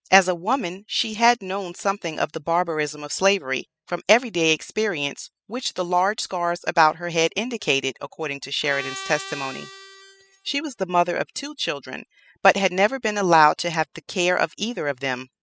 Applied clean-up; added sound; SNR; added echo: classical method spectral subtraction.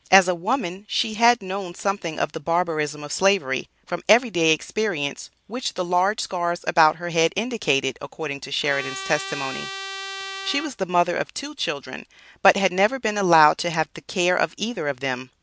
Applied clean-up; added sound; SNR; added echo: none; Trumpet; 10 dB; none.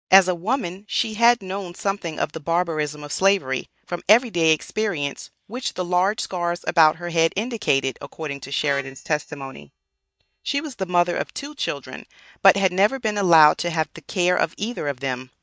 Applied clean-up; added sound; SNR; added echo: neural mask model DeepFilterNet 3.